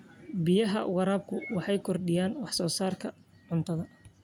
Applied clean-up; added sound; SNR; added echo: none; none; none; none.